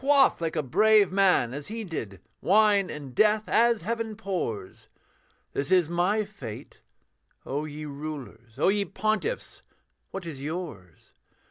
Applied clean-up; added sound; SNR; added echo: none; none; none; none.